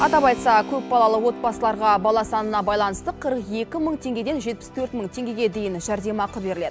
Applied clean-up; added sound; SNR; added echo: none; Keyboard (musical); 15 dB; none.